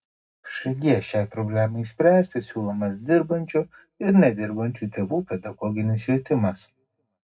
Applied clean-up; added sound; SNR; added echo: none; none; none; reverberation time 0.3 s.